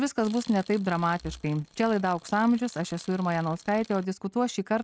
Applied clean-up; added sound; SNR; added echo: neural mask model RNNoise.